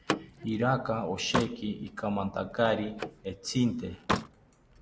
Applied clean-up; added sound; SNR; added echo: none; Slam; 6 dB; none.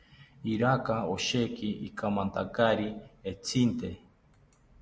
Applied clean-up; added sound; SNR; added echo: none; none; none; none.